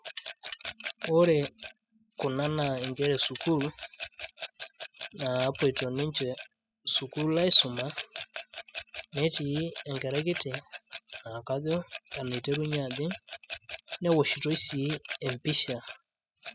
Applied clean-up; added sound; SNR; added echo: classical method spectral subtraction.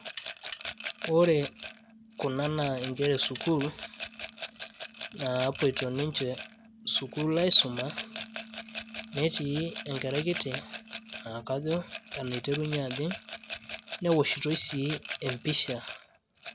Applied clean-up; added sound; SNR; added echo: none; Rattle / Glass; 4 dB; none.